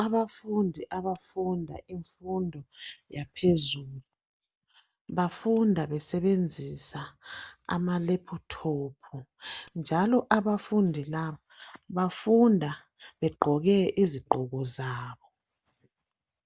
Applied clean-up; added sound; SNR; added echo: none; Bicycle bell; 20 dB; none.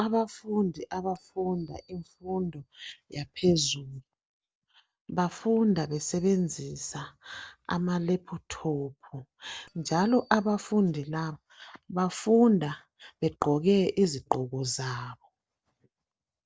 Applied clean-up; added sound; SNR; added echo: neural separator model SepFormer DNS4.